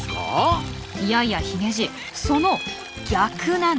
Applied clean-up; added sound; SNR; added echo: none; Stream + Meow; 14 dB; none.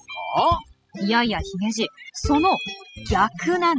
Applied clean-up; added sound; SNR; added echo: classical method spectral subtraction.